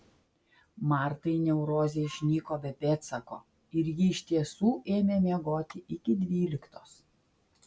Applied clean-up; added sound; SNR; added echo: none; none; none; none.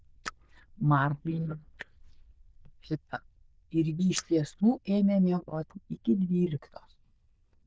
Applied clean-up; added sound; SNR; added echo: neural diffusion model UNIVERSE++.